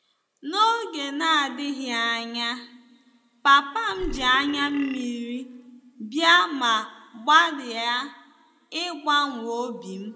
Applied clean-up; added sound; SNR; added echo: none; Burping, eructation; 12 dB; reverberation time 0.7 s.